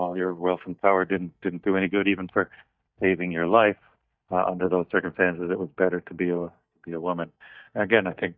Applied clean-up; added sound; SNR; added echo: neural mask model DeepFilterNet 3.